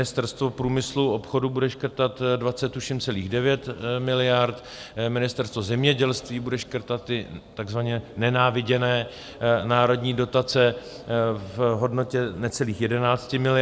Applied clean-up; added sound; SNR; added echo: none; none; none; none.